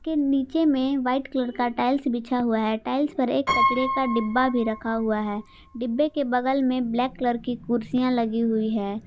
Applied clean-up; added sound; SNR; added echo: none; Piano; 10 dB; none.